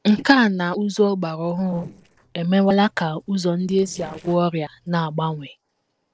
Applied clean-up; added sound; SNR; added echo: neural separator model SepFormer DNS4.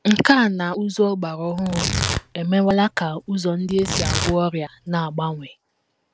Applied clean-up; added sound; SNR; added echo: none; Tearing; 6 dB; none.